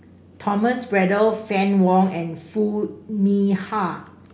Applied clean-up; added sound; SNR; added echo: none; none; none; none.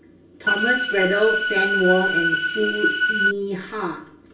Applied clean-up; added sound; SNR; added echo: none; Organ; -3 dB; reverberation time 0.2 s.